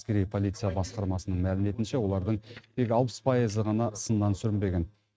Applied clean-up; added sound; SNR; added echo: neural mask model RNNoise.